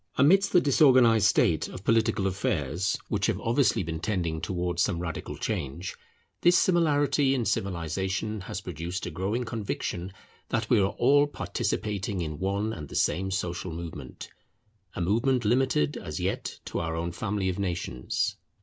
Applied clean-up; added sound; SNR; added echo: none; none; none; none.